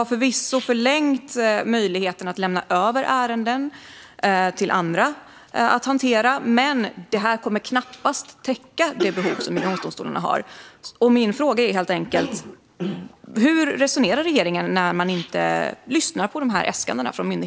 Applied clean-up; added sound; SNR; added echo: none; Cough; 16 dB; none.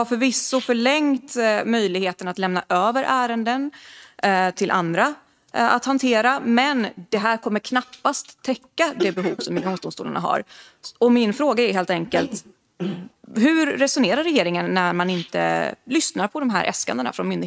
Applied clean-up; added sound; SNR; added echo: neural mask model RNNoise.